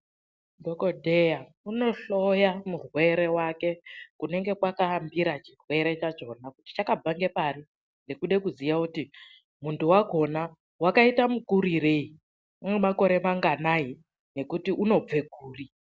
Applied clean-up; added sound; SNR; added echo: none; none; none; none.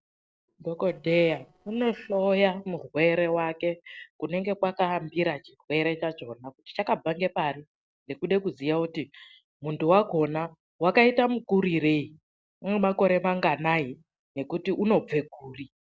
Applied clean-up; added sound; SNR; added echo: neural separator model SepFormer DNS4.